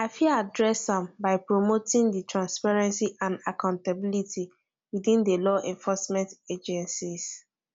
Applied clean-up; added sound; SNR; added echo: none; none; none; none.